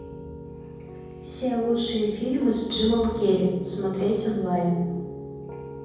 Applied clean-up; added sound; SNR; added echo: none; Piano; 12 dB; reverberation time 1.1 s.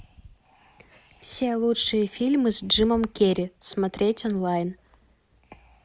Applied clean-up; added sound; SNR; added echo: none; none; none; none.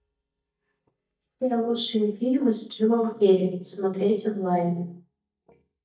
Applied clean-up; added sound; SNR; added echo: neural mask model DeepFilterNet 3.